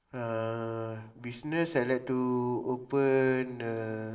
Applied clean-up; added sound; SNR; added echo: neural separator model SepFormer DNS4.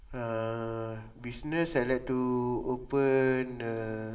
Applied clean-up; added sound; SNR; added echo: none; Gull, seagull; 19 dB; reverberation time 1.4 s.